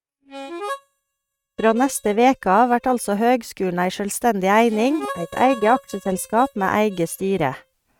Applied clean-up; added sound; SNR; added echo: neural mask model RNNoise.